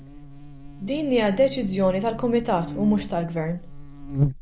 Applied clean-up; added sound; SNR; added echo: none; Buzz; 7 dB; none.